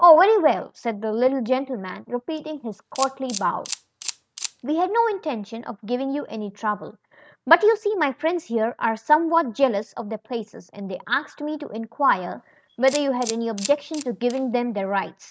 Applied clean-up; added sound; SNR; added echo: neural mask model RNNoise.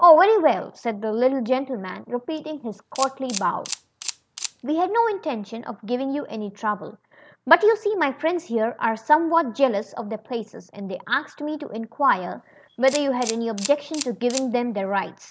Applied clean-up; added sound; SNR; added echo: none; Camera; 13 dB; none.